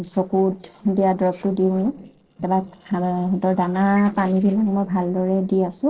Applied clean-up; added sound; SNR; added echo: neural separator model SepFormer DNS4.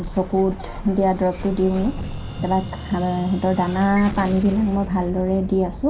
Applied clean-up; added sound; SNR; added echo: none; Explosion; 10 dB; reverberation time 0.3 s.